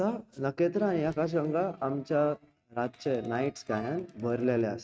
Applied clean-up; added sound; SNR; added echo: neural mask model RNNoise.